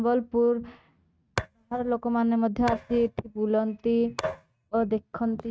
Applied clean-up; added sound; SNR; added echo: neural mask model RNNoise.